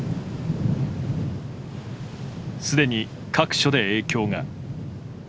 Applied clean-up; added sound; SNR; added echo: none; none; none; none.